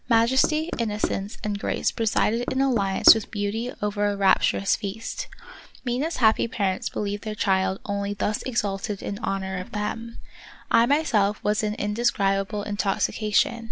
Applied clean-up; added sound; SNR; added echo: none; Knock; 8 dB; none.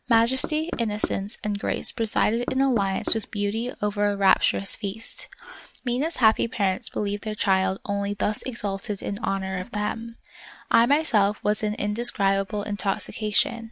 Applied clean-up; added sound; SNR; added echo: neural mask model RNNoise.